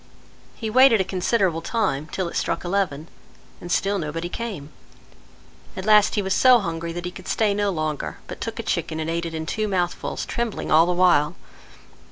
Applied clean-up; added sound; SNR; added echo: none; none; none; none.